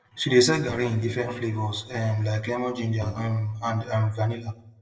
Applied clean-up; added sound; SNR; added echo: neural separator model SepFormer DNS4.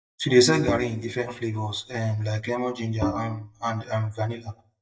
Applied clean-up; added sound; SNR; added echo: neural mask model DeepFilterNet 3.